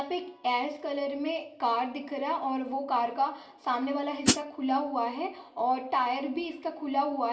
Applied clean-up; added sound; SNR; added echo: none; Hi-hat; -4 dB; reverberation time 1.3 s.